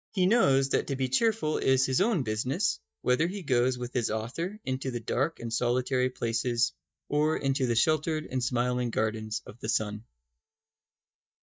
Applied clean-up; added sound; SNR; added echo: neural mask model DeepFilterNet 3.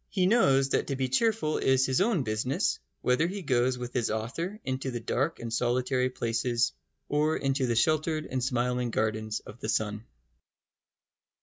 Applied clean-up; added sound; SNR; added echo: none; none; none; none.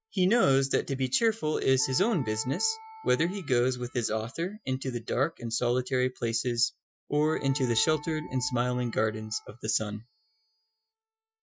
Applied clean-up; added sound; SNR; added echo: classical method Wiener filter.